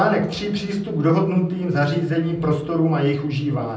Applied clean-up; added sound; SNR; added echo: none; none; none; reverberation time 0.6 s.